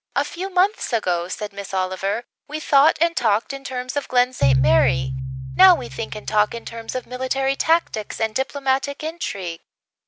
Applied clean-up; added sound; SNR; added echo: none; Piano; 3 dB; none.